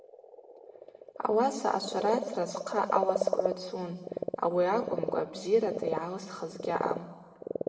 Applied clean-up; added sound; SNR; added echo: none; Frog; 5 dB; reverberation time 1.4 s.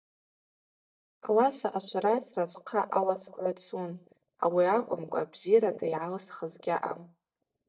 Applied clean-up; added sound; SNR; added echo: neural mask model DeepFilterNet 3.